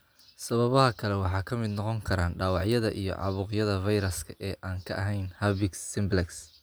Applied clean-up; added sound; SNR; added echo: none; none; none; none.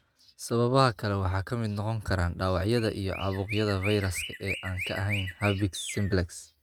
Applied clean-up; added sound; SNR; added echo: neural mask model RNNoise.